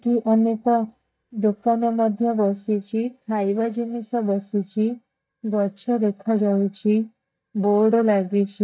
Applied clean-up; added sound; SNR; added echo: neural mask model DeepFilterNet 3.